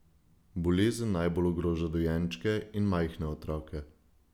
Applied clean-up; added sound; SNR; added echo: none; none; none; none.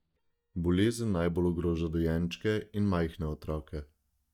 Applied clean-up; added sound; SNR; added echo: neural mask model DeepFilterNet 3.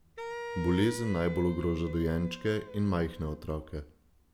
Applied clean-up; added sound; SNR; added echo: none; Wind instrument, woodwind instrument; 12 dB; none.